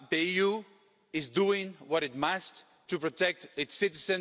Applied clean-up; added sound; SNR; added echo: none; none; none; none.